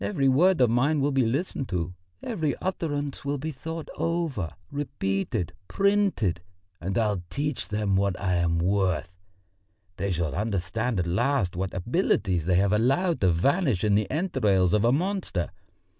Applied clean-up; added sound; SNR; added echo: none; none; none; none.